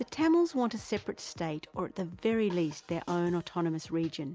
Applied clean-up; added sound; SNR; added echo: none; none; none; none.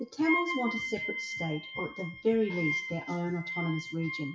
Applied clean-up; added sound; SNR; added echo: classical method WPE with log-MMSE.